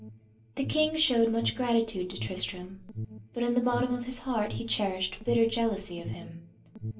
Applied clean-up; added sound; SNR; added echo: none; Alarm; 11 dB; reverberation time 0.3 s.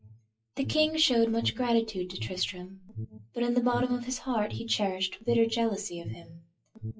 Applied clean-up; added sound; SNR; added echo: classical method WPE with log-MMSE.